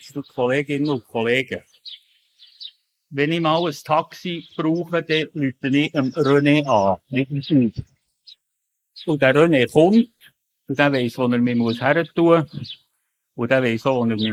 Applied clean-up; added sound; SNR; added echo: neural mask model Resemble Enhance denoiser.